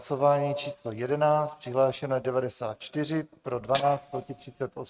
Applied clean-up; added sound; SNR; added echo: neural mask model RNNoise.